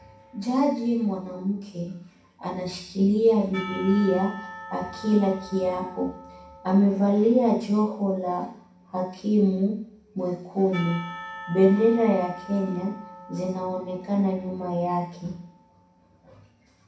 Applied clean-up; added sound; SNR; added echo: none; Church bell / Percussion; 18 dB; reverberation time 0.6 s.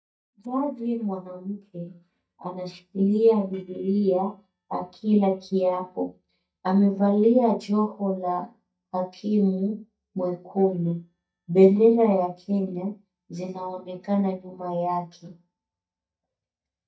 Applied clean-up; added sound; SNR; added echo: neural mask model DeepFilterNet 3.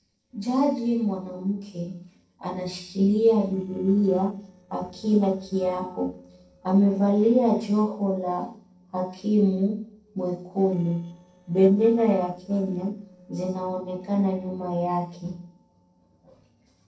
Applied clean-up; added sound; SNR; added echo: neural separator model SepFormer DNS4.